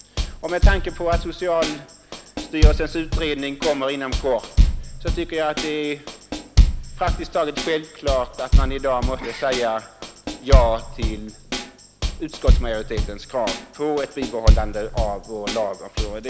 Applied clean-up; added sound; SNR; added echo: none; Bass drum / Snare drum / Drum kit; -4 dB; none.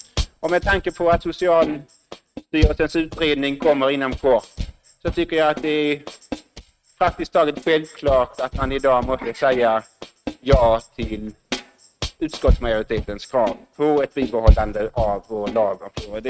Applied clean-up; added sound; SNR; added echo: neural mask model RNNoise.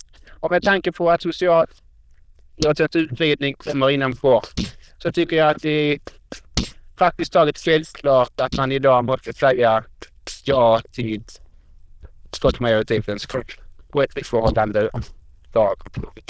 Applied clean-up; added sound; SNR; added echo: neural diffusion model UNIVERSE++.